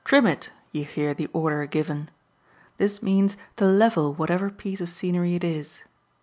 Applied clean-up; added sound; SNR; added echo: none; none; none; none.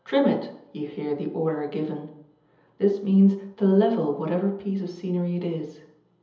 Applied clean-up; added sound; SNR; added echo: none; none; none; reverberation time 0.7 s.